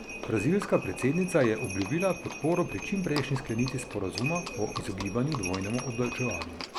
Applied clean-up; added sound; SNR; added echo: none; Livestock, farm animals, working animals; 8 dB; none.